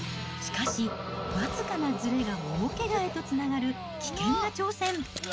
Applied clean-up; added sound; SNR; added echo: none; Wind instrument, woodwind instrument; 15 dB; none.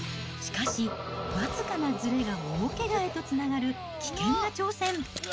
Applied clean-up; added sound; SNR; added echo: none; none; none; none.